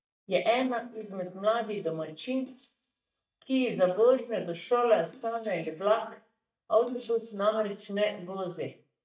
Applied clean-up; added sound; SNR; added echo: neural mask model DeepFilterNet 3.